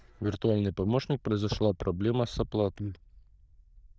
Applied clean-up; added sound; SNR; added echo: neural diffusion model UNIVERSE++.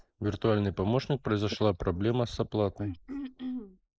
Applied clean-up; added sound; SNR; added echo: neural mask model Resemble Enhance denoiser.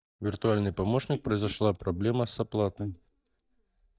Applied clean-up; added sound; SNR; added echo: neural mask model DeepFilterNet 3.